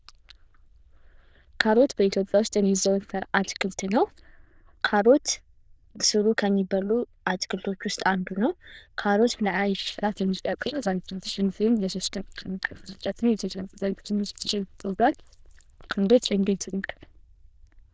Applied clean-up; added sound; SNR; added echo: neural diffusion model UNIVERSE++.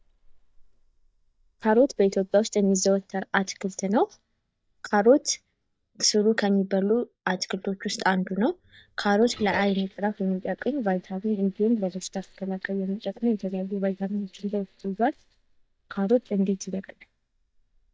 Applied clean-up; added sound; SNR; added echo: neural mask model DeepFilterNet 3.